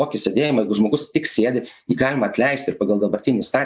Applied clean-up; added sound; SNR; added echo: neural mask model Resemble Enhance denoiser.